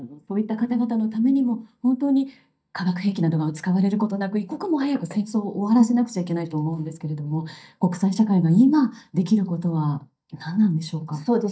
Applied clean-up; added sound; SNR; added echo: neural mask model DeepFilterNet 3.